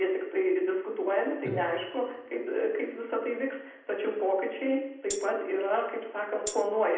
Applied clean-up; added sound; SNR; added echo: none; Tambourine; 9 dB; reverberation time 0.8 s.